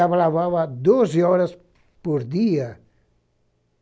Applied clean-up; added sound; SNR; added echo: none; none; none; none.